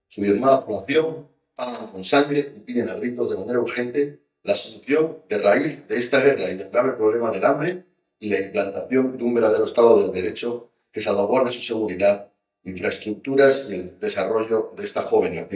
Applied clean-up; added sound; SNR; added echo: neural mask model DeepFilterNet 3.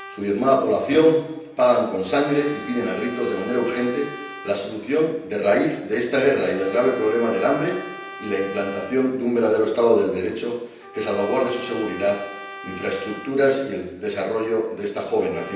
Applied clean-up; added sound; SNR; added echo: none; Trumpet; 17 dB; reverberation time 0.9 s.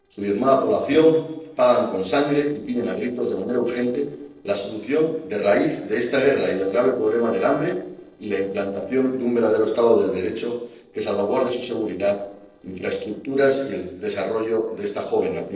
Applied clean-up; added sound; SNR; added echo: neural separator model SepFormer DNS4.